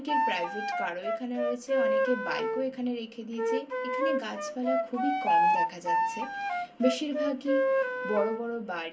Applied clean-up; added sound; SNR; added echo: none; Wind instrument, woodwind instrument; -4 dB; reverberation time 0.2 s.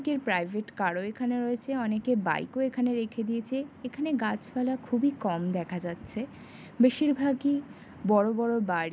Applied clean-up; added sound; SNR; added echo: none; none; none; none.